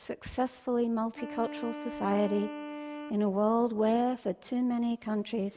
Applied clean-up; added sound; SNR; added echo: none; Wind instrument, woodwind instrument; 12 dB; none.